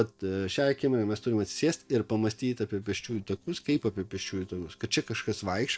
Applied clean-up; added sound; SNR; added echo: neural separator model SepFormer DNS4.